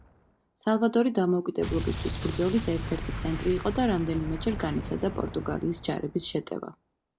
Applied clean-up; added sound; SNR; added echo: none; Explosion; 8 dB; none.